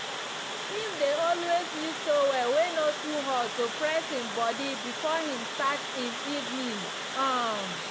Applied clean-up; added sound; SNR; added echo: none; Water; 5 dB; none.